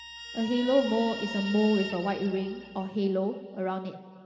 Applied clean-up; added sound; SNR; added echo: none; Guitar; 13 dB; reverberation time 2.1 s.